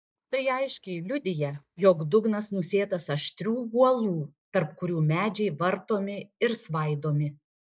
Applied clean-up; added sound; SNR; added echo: neural mask model DeepFilterNet 3.